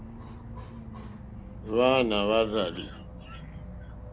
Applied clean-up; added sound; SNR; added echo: none; Insect / Frog; 12 dB; none.